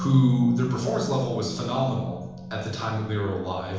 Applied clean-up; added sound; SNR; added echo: none; Musical instrument; 12 dB; reverberation time 1.0 s.